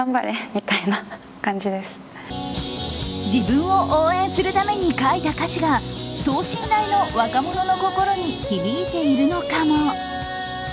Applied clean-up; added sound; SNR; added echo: none; none; none; none.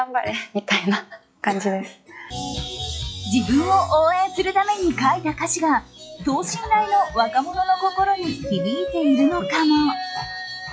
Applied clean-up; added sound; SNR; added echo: classical method log-MMSE.